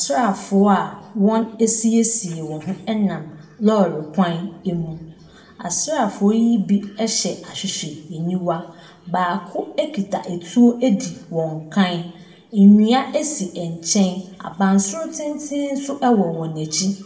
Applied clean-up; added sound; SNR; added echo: none; none; none; reverberation time 0.5 s.